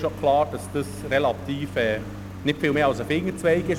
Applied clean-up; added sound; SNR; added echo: none; Engine; 12 dB; none.